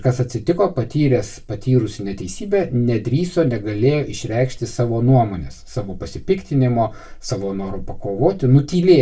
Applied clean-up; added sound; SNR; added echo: none; none; none; reverberation time 0.2 s.